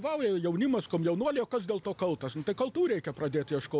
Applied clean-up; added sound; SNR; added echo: none; none; none; none.